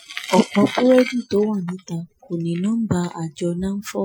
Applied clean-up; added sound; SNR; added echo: classical method Wiener filter.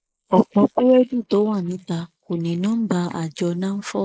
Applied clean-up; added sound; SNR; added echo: neural mask model Resemble Enhance denoiser.